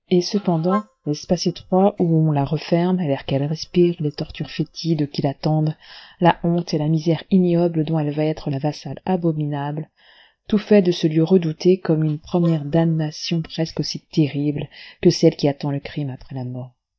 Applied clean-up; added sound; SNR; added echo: neural mask model DeepFilterNet 3.